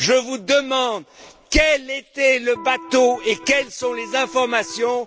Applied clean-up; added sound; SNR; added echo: none; Electric guitar; 17 dB; none.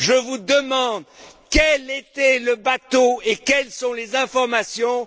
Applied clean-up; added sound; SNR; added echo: none; none; none; none.